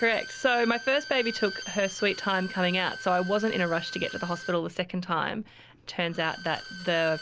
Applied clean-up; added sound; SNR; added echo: none; Bowed string instrument; 13 dB; none.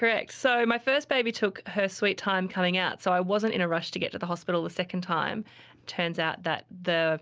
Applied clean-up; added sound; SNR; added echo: none; none; none; none.